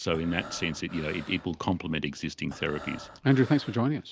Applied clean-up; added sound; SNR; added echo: none; Breathing; 17 dB; none.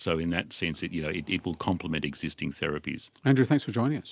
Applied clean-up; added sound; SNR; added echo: none; none; none; none.